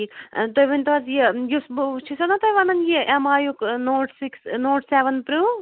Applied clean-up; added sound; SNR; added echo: none; none; none; none.